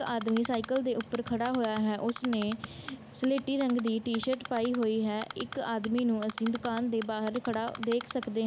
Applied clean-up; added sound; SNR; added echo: none; Typing; 14 dB; none.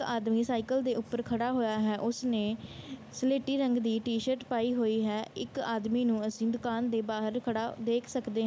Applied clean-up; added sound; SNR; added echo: none; none; none; none.